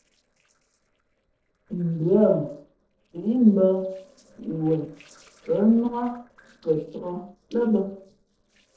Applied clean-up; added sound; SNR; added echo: neural separator model SepFormer DNS4.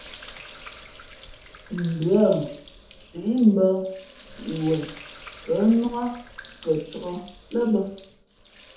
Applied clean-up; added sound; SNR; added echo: none; Sink (filling or washing); 16 dB; reverberation time 0.5 s.